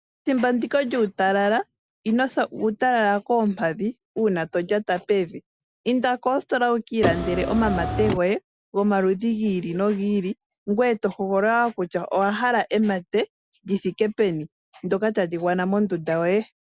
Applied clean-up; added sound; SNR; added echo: none; Car; 3 dB; none.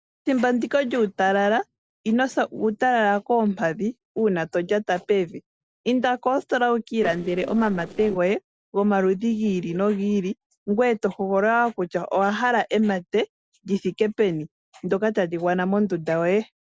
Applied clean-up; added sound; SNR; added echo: neural separator model SepFormer DNS4.